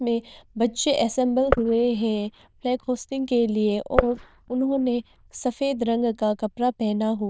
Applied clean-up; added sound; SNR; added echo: neural diffusion model UNIVERSE++.